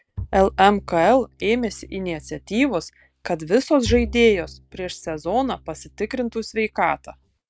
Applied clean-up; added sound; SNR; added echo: neural mask model RNNoise.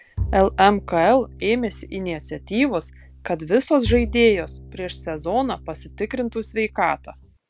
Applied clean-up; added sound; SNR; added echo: none; Bowed string instrument; 12 dB; none.